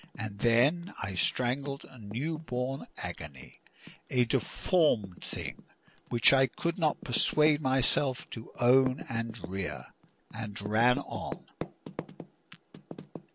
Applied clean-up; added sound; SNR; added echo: none; Typing; 15 dB; none.